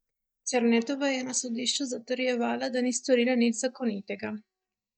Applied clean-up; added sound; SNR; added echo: neural mask model DeepFilterNet 3.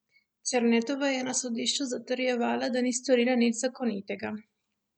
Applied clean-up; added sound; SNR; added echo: none; none; none; none.